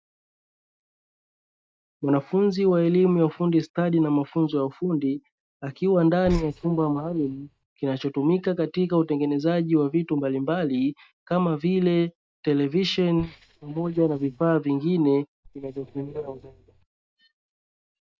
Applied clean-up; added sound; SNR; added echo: neural mask model DeepFilterNet 3.